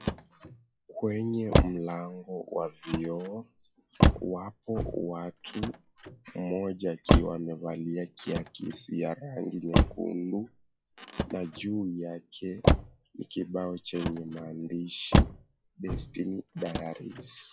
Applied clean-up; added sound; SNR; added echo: classical method log-MMSE.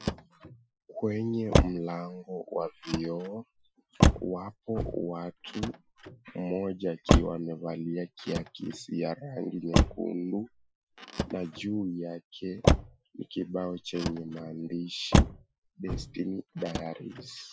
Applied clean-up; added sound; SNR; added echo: classical method Wiener filter.